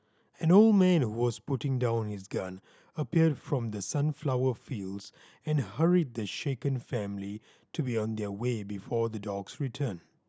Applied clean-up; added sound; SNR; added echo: none; none; none; none.